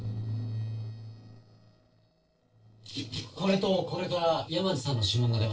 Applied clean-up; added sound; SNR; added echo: neural separator model SepFormer DNS4.